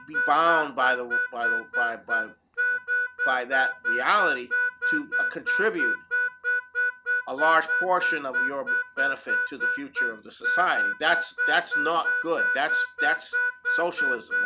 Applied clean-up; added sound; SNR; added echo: none; Harmonica; -2 dB; none.